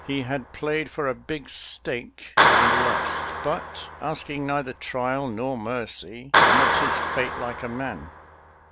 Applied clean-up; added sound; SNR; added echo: none; Clapping; -4 dB; none.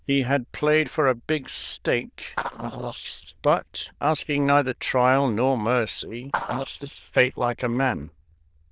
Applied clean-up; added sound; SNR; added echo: neural diffusion model UNIVERSE++.